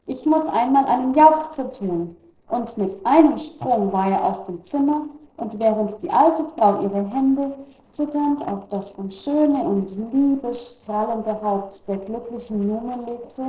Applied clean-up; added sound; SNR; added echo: neural separator model SepFormer DNS4.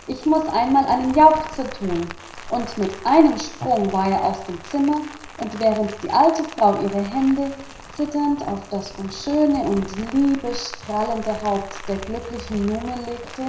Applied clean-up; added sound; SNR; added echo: none; Rain; 16 dB; reverberation time 0.5 s.